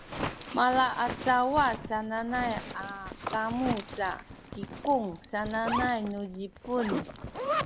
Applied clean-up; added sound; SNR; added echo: none; Zipper (clothing); 7 dB; none.